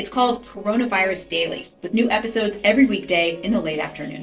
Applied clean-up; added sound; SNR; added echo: neural separator model SepFormer DNS4.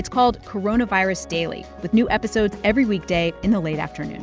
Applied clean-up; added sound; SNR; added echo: none; none; none; none.